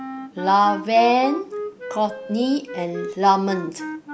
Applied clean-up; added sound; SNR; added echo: none; Wind instrument, woodwind instrument; 11 dB; none.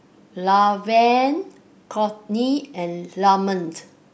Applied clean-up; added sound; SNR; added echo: none; none; none; none.